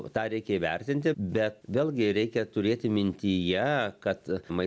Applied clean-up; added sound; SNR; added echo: none; none; none; none.